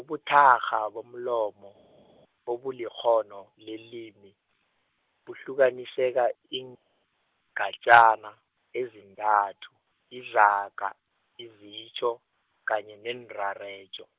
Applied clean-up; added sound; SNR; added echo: none; none; none; none.